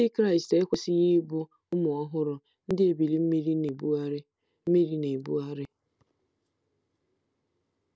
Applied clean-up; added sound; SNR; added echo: none; none; none; none.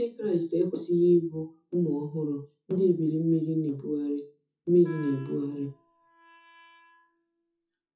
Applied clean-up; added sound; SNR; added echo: classical method WPE with log-MMSE.